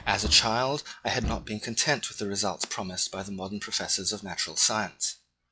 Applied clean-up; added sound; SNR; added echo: classical method log-MMSE.